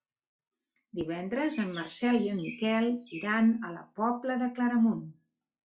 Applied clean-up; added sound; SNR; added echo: classical method log-MMSE.